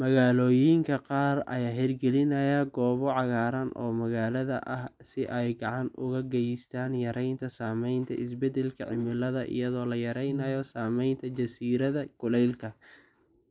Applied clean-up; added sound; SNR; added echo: neural mask model Resemble Enhance denoiser.